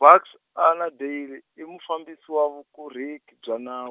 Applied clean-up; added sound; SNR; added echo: none; none; none; none.